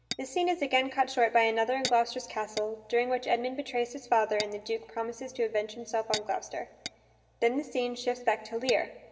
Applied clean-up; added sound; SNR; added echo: none; Tap / Glass; 15 dB; reverberation time 1.8 s.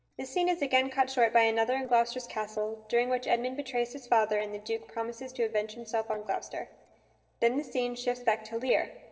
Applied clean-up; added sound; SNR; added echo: neural separator model SepFormer DNS4.